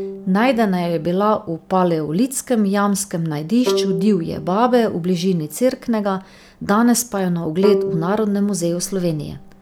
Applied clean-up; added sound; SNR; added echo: none; Bowed string instrument; 11 dB; none.